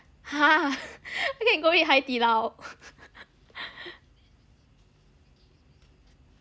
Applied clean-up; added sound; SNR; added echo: none; none; none; none.